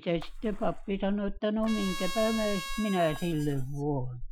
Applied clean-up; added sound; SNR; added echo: classical method Wiener filter.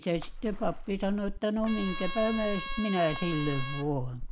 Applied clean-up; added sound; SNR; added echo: none; Trumpet + Water / Splash, splatter; 5 dB; none.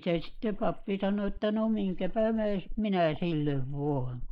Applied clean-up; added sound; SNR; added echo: neural mask model Resemble Enhance denoiser.